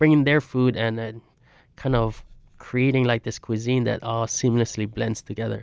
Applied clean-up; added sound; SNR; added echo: none; none; none; none.